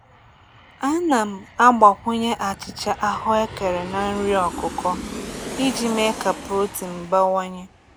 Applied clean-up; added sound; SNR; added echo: none; Aircraft; 13 dB; none.